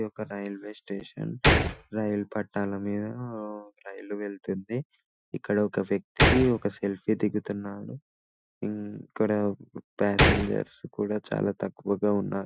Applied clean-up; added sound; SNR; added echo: classical method Wiener filter.